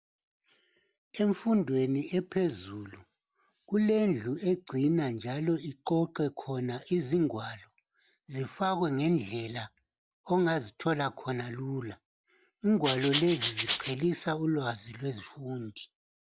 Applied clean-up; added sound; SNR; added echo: none; Rattle (instrument); 2 dB; none.